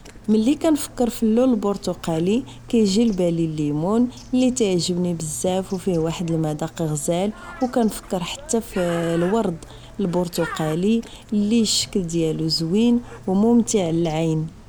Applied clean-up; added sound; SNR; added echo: none; Bird; 18 dB; none.